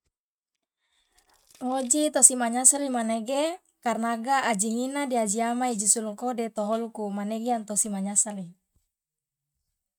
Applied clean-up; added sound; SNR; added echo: neural mask model RNNoise.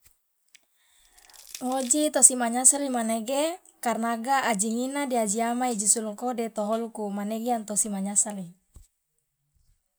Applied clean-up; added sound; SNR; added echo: none; Crushing; 18 dB; none.